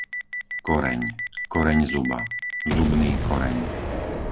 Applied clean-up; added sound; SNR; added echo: none; Boom; 3 dB; none.